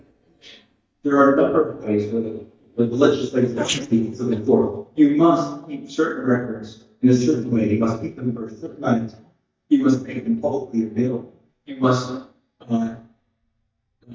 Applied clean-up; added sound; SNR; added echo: neural mask model DeepFilterNet 3.